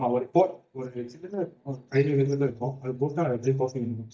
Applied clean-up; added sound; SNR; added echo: neural mask model DeepFilterNet 3.